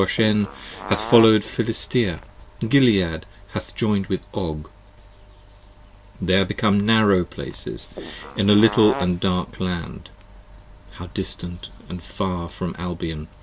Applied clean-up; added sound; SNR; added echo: none; Fart; 11 dB; none.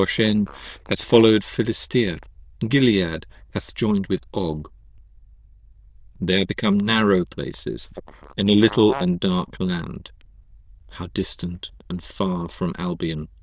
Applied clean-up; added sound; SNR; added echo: neural diffusion model UNIVERSE++.